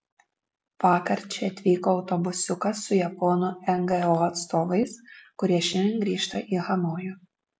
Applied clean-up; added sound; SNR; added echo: none; none; none; none.